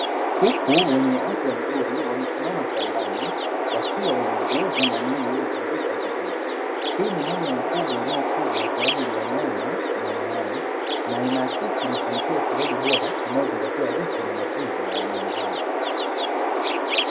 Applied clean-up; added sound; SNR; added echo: none; Chirp, tweet; -4 dB; reverberation time 1.3 s.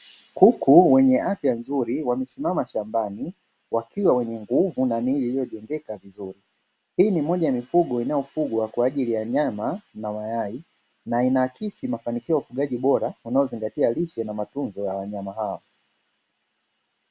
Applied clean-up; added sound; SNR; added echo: none; none; none; none.